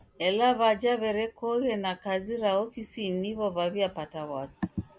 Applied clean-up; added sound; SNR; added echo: none; none; none; none.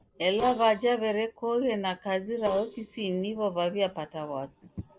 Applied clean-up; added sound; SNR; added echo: neural separator model SepFormer DNS4.